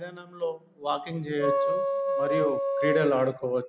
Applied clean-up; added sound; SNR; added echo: none; Wind instrument, woodwind instrument; -1 dB; none.